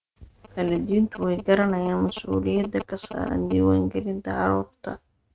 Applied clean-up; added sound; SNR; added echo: neural mask model RNNoise.